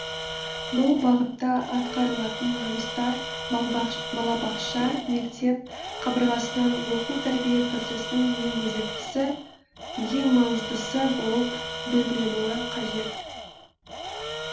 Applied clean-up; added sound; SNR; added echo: none; Tools; 7 dB; reverberation time 0.4 s.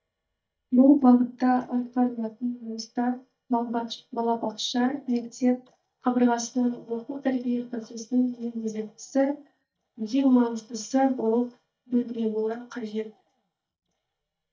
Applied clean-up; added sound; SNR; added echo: neural mask model DeepFilterNet 3.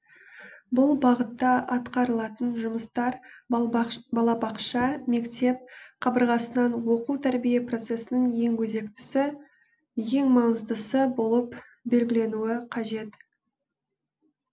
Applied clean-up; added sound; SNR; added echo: none; none; none; none.